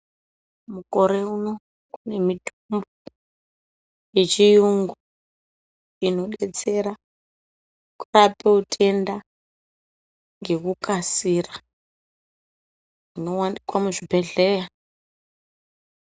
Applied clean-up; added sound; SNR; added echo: none; none; none; none.